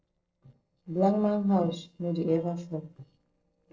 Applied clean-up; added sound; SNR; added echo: neural separator model SepFormer DNS4.